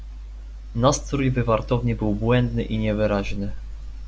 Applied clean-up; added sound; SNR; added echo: none; none; none; none.